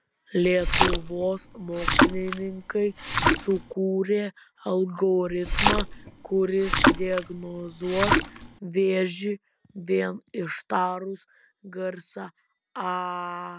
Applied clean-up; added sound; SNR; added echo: none; Splash, splatter; -3 dB; none.